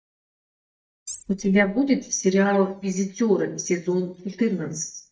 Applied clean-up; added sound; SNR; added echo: neural mask model DeepFilterNet 3.